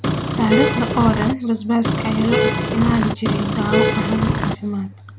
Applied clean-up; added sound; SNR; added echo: none; Vehicle horn, car horn, honking; -2 dB; none.